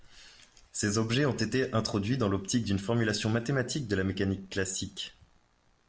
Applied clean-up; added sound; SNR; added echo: none; none; none; none.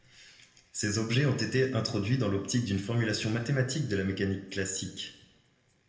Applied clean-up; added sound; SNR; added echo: none; none; none; reverberation time 0.8 s.